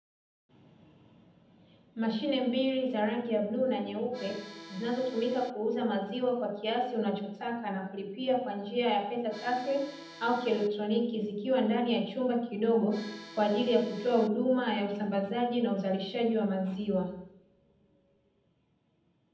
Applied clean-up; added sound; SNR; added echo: none; Accordion; 16 dB; reverberation time 0.8 s.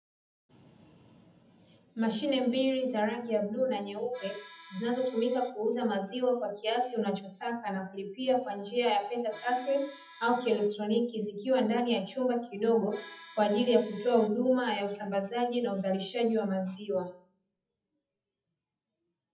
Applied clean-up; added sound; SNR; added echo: classical method WPE with log-MMSE.